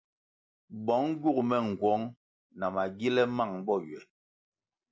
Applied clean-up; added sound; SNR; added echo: none; none; none; none.